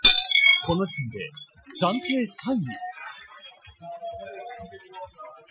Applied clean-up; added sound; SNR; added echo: classical method Wiener filter.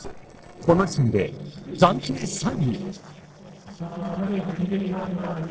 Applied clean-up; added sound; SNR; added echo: neural separator model SepFormer DNS4.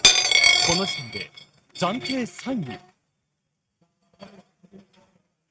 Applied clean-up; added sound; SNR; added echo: neural mask model RNNoise.